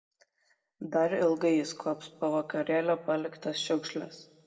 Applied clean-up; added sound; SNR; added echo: none; none; none; reverberation time 1.3 s.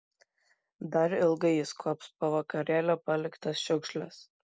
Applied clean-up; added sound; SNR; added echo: none; none; none; none.